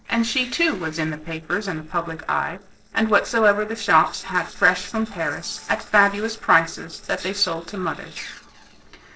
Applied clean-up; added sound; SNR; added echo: neural separator model SepFormer DNS4.